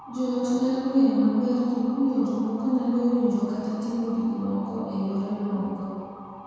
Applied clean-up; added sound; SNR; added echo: none; Motor vehicle (road) / Siren; 18 dB; reverberation time 2.1 s.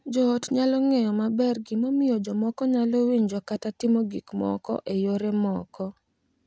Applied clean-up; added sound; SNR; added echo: none; none; none; none.